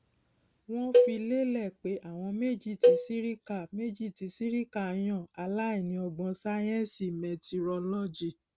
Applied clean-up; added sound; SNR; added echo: none; Cowbell; -4 dB; none.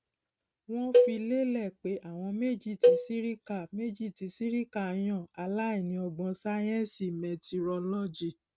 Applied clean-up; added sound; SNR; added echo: neural mask model RNNoise.